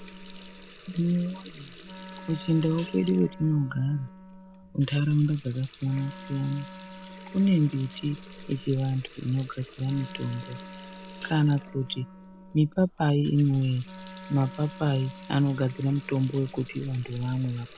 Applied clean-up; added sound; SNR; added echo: none; Water tap, faucet + Wind instrument, woodwind instrument; 16 dB; none.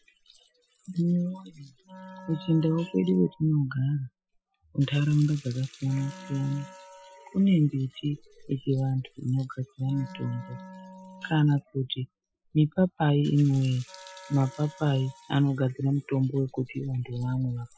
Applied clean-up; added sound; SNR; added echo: classical method Wiener filter.